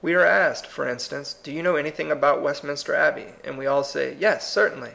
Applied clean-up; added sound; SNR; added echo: none; none; none; none.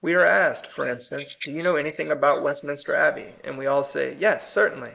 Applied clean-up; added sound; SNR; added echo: neural mask model Resemble Enhance denoiser.